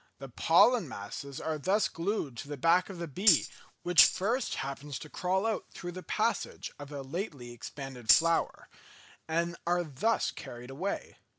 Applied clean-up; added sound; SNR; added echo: none; Tambourine; -1 dB; none.